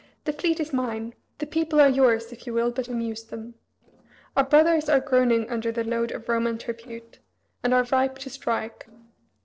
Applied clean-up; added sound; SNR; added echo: neural separator model SepFormer DNS4.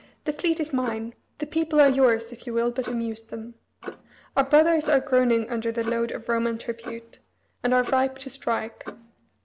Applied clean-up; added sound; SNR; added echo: none; Clock; 17 dB; none.